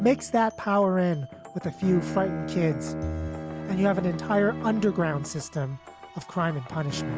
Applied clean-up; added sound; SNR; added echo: none; Bowed string instrument; 9 dB; none.